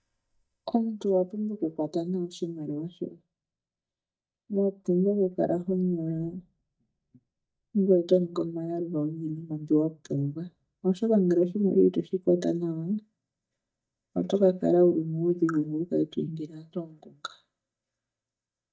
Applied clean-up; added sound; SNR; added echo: neural mask model DeepFilterNet 3.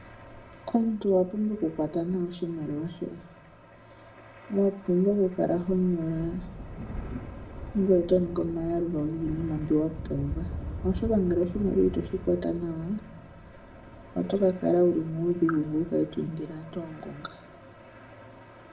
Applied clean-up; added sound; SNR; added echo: none; Thunder; 13 dB; reverberation time 0.6 s.